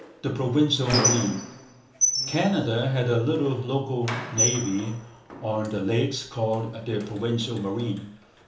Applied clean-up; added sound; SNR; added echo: none; Squeak; 5 dB; reverberation time 1.2 s.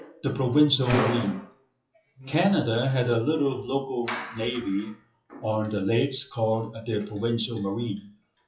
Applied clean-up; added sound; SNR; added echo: classical method WPE with log-MMSE.